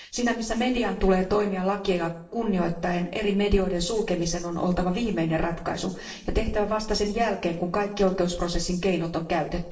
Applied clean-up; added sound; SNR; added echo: neural separator model SepFormer DNS4.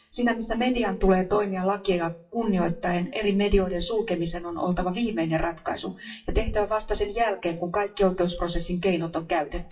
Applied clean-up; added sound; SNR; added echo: classical method WPE with log-MMSE.